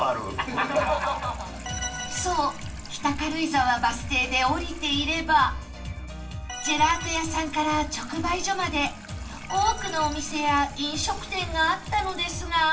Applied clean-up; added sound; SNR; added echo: none; Sink (filling or washing) / Water tap, faucet; 20 dB; reverberation time 0.3 s.